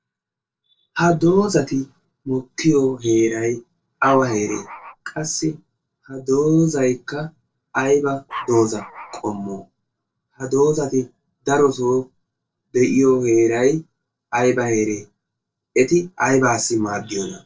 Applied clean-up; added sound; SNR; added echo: neural separator model SepFormer DNS4.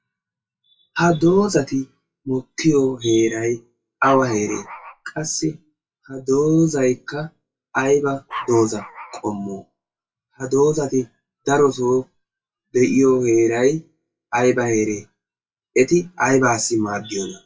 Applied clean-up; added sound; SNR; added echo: classical method WPE with log-MMSE.